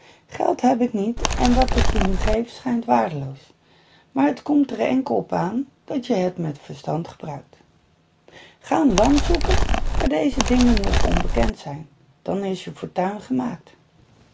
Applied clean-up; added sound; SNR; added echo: none; Animal; -4 dB; none.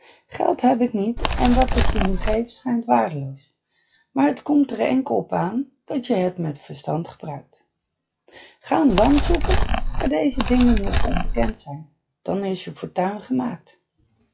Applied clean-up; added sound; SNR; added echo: classical method log-MMSE.